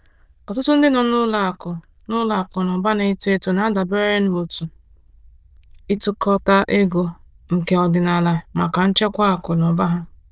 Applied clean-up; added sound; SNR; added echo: neural diffusion model UNIVERSE++.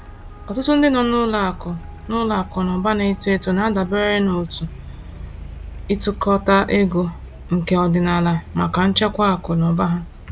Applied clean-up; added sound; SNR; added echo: none; Traffic noise, roadway noise; 15 dB; none.